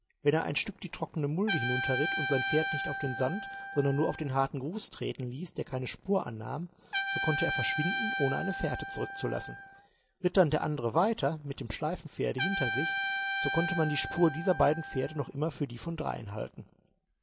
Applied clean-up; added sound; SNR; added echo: none; Trumpet; 5 dB; none.